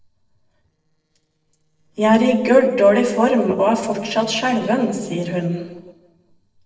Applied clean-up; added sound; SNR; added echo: neural separator model SepFormer DNS4.